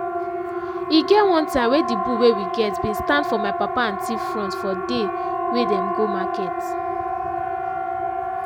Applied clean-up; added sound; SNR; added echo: none; Siren; 2 dB; none.